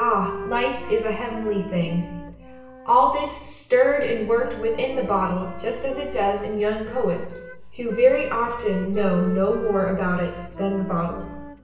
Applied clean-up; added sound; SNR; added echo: none; Wind instrument, woodwind instrument; 14 dB; reverberation time 0.8 s.